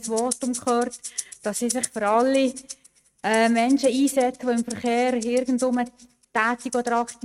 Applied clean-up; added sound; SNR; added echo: neural mask model RNNoise.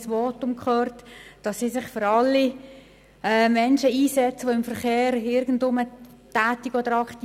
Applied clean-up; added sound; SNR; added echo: none; none; none; none.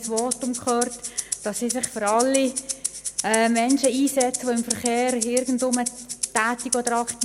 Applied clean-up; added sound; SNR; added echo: none; Rattle (instrument); 7 dB; none.